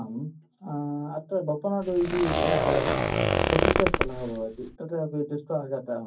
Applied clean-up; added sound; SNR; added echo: none; Zipper (clothing); -4 dB; reverberation time 0.4 s.